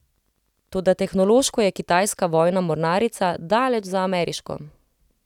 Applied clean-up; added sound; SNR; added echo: none; none; none; none.